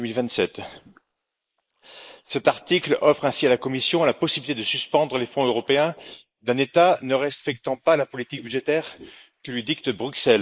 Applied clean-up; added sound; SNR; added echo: neural mask model Resemble Enhance denoiser.